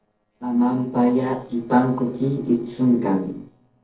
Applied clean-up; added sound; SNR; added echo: neural separator model SepFormer DNS4.